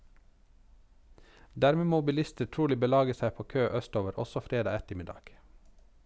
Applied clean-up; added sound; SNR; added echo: none; none; none; none.